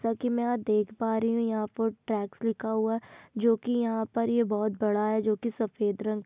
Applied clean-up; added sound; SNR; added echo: none; none; none; none.